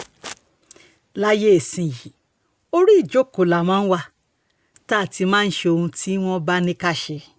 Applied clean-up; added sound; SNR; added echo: none; none; none; none.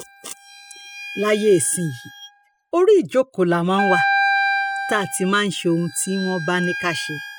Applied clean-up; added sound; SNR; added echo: classical method spectral subtraction.